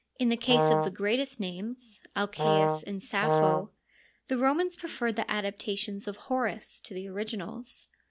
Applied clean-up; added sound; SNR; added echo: none; Brass instrument; -4 dB; none.